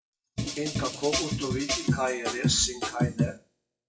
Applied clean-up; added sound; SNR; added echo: classical method WPE with log-MMSE.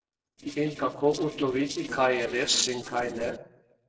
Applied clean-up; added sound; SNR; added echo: neural separator model SepFormer DNS4.